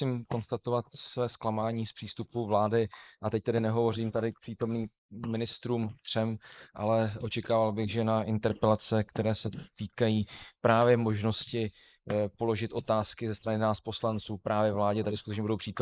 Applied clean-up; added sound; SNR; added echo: neural mask model Resemble Enhance denoiser.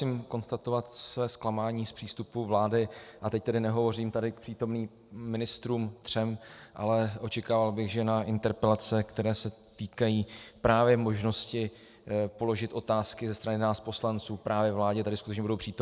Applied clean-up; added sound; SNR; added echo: none; none; none; none.